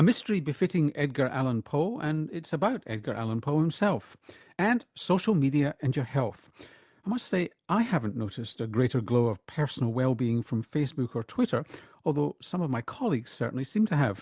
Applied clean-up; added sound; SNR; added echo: none; none; none; none.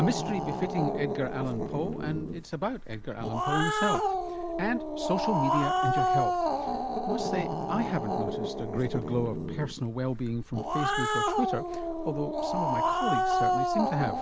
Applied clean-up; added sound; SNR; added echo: none; Growling; -2 dB; none.